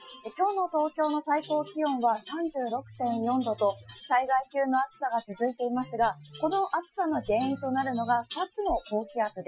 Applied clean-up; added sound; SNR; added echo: classical method Wiener filter.